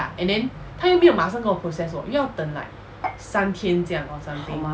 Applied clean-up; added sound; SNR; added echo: none; none; none; none.